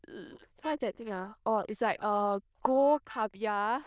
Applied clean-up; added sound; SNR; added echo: neural diffusion model UNIVERSE++.